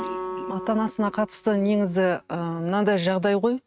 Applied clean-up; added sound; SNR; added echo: neural mask model RNNoise.